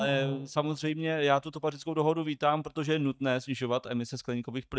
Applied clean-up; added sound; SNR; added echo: neural mask model DeepFilterNet 3.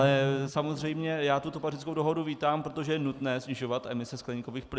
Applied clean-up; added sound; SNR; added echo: neural mask model Resemble Enhance denoiser.